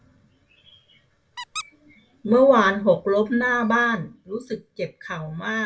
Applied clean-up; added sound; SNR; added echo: none; Squeak; 18 dB; reverberation time 0.2 s.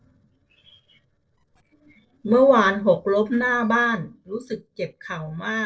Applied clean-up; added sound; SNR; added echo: neural separator model SepFormer DNS4.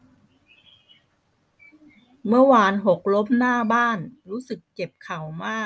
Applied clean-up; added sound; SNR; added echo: none; none; none; none.